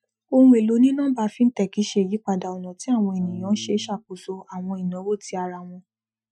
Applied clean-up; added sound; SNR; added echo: classical method Wiener filter.